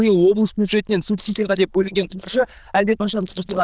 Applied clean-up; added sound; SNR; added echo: neural diffusion model UNIVERSE++.